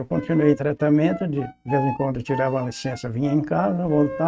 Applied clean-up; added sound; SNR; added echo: neural mask model RNNoise.